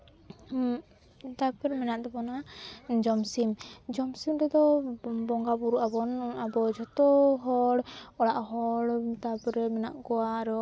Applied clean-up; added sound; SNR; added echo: none; none; none; none.